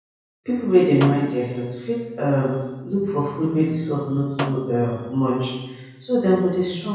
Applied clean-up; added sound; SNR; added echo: none; Snare drum; 12 dB; reverberation time 1.0 s.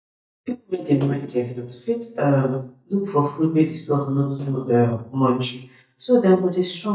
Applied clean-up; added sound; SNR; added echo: neural mask model DeepFilterNet 3.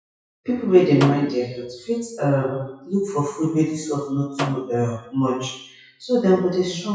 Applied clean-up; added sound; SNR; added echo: classical method WPE with log-MMSE.